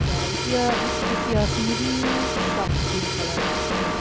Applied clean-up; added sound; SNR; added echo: none; Drum kit; -4 dB; none.